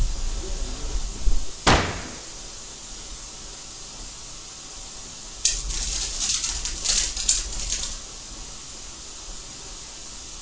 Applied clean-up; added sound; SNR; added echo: none; Gunshot, gunfire; 1 dB; reverberation time 0.3 s.